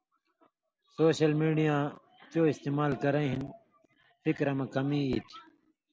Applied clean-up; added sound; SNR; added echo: none; none; none; none.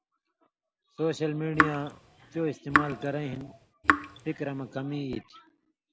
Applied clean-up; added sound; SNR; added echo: none; Raindrop / Drip; -3 dB; none.